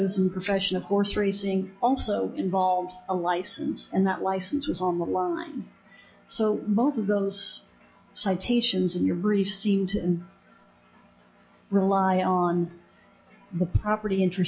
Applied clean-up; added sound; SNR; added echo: classical method log-MMSE.